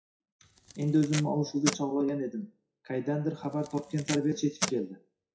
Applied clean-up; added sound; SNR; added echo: classical method WPE with log-MMSE.